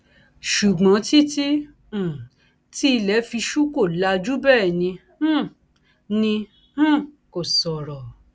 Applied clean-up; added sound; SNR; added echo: none; none; none; none.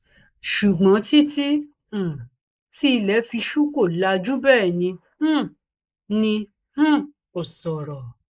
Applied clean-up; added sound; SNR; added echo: neural mask model Resemble Enhance denoiser.